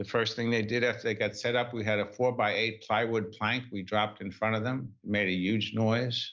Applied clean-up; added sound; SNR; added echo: none; none; none; none.